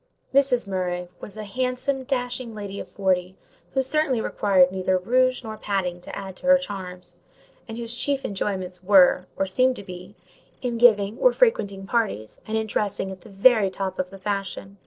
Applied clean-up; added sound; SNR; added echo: neural separator model SepFormer DNS4.